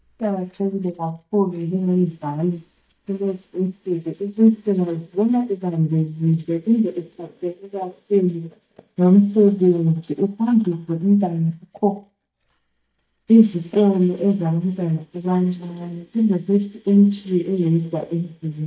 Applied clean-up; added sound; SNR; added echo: neural mask model DeepFilterNet 3.